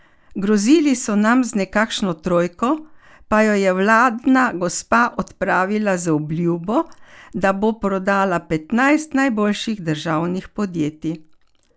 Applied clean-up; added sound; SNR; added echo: none; none; none; none.